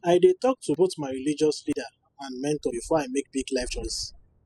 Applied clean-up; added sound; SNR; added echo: classical method spectral subtraction.